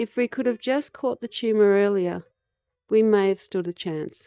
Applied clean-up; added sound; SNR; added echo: neural mask model DeepFilterNet 3.